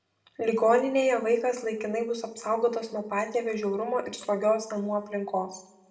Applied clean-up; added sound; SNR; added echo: none; none; none; reverberation time 0.5 s.